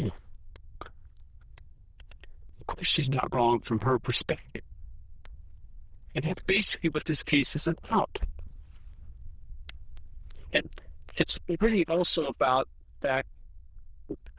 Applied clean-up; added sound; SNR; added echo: neural diffusion model UNIVERSE++.